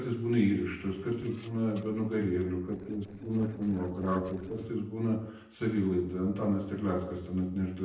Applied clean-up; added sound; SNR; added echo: neural separator model SepFormer DNS4.